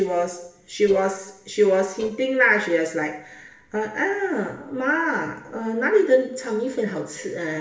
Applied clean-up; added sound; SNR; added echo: neural separator model SepFormer DNS4.